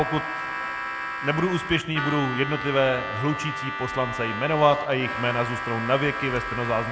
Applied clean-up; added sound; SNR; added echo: none; Harmonica; 5 dB; none.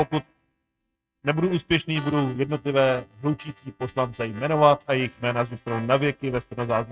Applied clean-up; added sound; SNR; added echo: neural mask model RNNoise.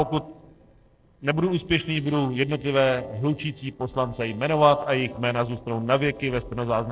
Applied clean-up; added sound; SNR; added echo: neural separator model SepFormer DNS4.